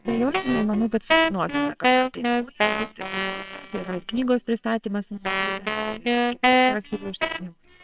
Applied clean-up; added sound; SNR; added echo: neural separator model SepFormer WHAMR!.